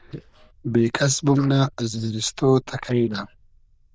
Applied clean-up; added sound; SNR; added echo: neural diffusion model UNIVERSE++.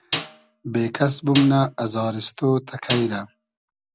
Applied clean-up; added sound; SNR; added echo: none; Snare drum; 7 dB; none.